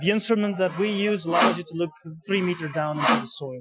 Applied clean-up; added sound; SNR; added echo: classical method Wiener filter.